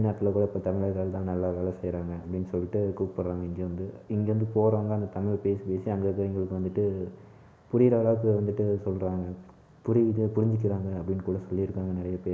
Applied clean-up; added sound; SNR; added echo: none; none; none; none.